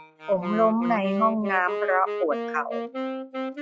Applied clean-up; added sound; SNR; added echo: classical method log-MMSE.